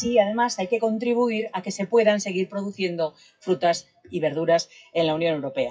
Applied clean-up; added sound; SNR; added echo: classical method WPE with log-MMSE.